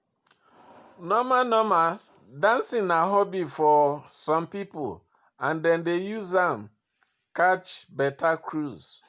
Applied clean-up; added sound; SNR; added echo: none; none; none; none.